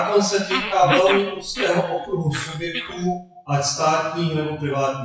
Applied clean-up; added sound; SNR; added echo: classical method WPE with log-MMSE.